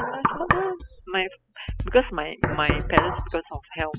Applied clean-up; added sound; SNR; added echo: classical method spectral subtraction.